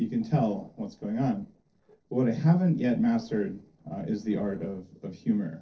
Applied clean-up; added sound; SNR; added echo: neural separator model SepFormer DNS4.